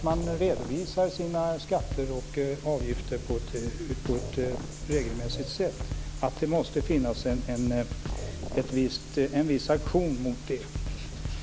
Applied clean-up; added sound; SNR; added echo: none; Drum kit; 7 dB; none.